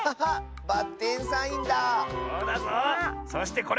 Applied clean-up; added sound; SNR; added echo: none; none; none; none.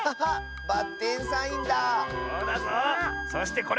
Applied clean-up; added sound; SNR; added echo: none; Wind instrument, woodwind instrument; 10 dB; none.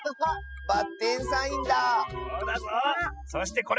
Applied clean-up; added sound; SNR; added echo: classical method spectral subtraction.